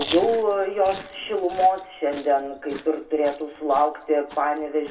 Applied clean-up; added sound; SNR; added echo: none; Chewing, mastication; 11 dB; reverberation time 0.2 s.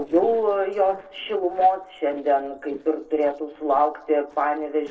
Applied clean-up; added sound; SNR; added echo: neural separator model SepFormer DNS4.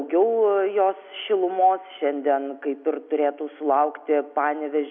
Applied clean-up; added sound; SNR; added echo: none; none; none; none.